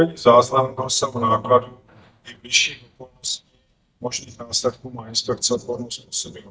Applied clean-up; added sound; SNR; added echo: neural mask model DeepFilterNet 3.